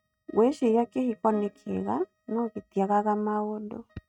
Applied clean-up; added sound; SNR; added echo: neural mask model RNNoise.